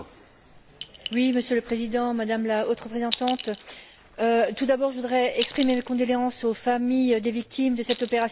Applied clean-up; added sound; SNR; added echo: none; Chink, clink; 16 dB; none.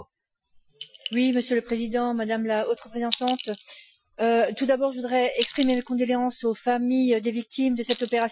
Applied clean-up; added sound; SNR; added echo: classical method Wiener filter.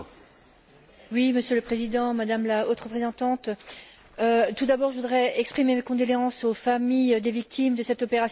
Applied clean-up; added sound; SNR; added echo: none; none; none; none.